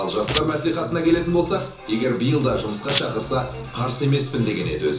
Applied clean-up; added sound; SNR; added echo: none; Domestic sounds, home sounds; 8 dB; reverberation time 0.7 s.